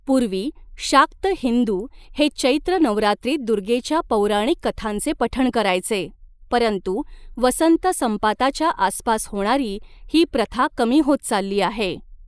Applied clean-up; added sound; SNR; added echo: neural mask model Resemble Enhance denoiser.